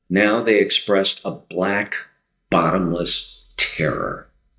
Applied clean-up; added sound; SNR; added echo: neural mask model DeepFilterNet 3.